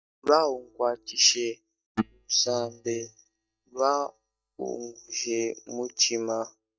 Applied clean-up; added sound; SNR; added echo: neural mask model DeepFilterNet 3.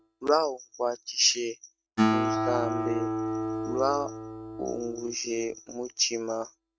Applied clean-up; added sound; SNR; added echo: neural mask model RNNoise.